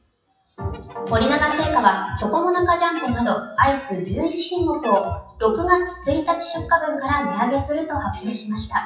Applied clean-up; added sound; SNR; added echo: classical method WPE with log-MMSE.